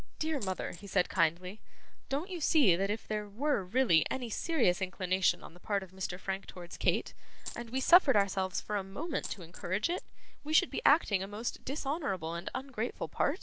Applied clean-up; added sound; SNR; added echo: none; Coin (dropping); 20 dB; none.